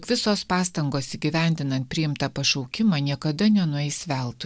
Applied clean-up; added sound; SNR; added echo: none; none; none; none.